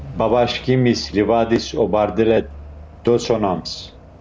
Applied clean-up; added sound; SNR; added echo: none; Alarm / Truck; 19 dB; none.